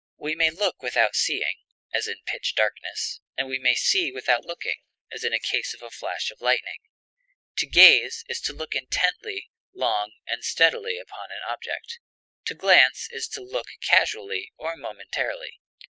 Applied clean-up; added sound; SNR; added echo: neural mask model Resemble Enhance denoiser.